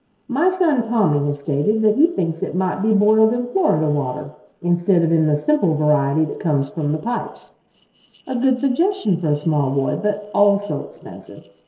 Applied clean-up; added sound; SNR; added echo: neural separator model SepFormer DNS4.